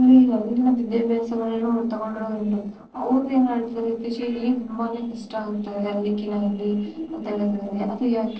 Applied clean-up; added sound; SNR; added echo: neural separator model SepFormer DNS4.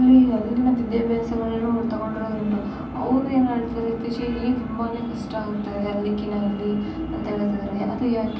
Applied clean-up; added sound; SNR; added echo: none; Engine; 15 dB; reverberation time 0.6 s.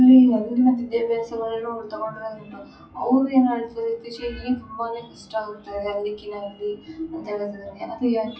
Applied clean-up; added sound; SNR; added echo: classical method WPE with log-MMSE.